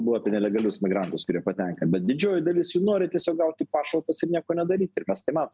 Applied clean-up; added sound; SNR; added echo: none; none; none; none.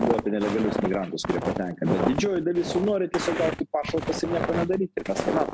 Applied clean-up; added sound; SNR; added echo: none; Walk, footsteps; 4 dB; none.